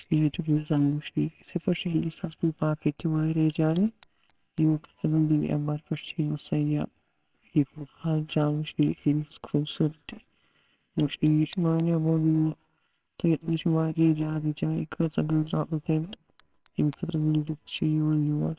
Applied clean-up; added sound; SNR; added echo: neural separator model SepFormer WHAMR!.